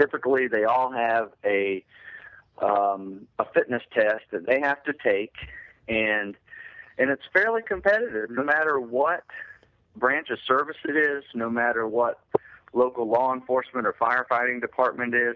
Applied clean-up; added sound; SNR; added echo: none; none; none; none.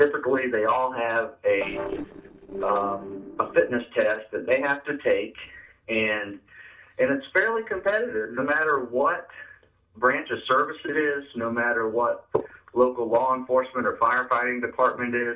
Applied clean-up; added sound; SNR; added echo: neural separator model SepFormer DNS4.